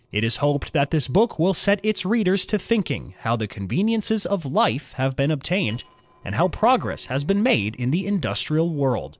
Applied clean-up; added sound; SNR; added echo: neural separator model SepFormer DNS4.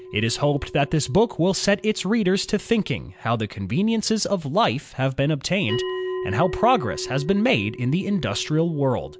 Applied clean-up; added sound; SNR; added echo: none; Bell; 13 dB; none.